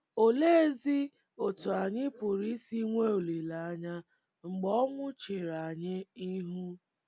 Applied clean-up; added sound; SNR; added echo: none; Bird vocalization, bird call, bird song; 5 dB; none.